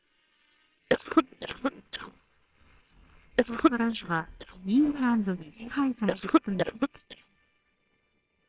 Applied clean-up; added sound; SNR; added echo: neural separator model SepFormer WHAMR!.